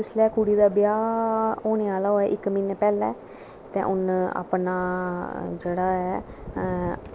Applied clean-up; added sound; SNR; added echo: none; none; none; none.